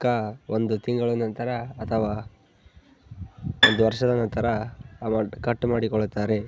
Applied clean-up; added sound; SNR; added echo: none; Bowed string instrument; -1 dB; none.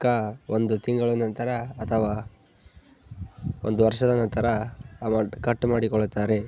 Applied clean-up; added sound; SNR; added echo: none; none; none; none.